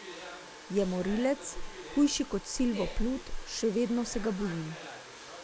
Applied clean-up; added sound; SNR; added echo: none; Domestic sounds, home sounds; 14 dB; none.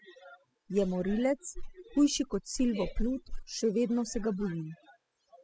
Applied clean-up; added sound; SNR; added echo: classical method spectral subtraction.